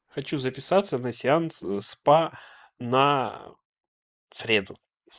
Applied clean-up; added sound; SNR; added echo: neural mask model Resemble Enhance denoiser.